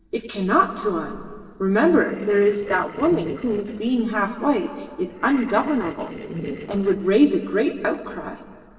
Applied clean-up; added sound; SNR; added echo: neural separator model SepFormer DNS4.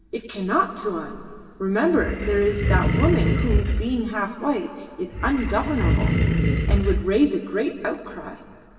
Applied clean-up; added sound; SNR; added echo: none; Animal; -2 dB; reverberation time 2.6 s.